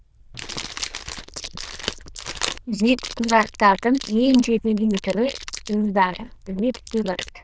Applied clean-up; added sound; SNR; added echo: neural diffusion model UNIVERSE++.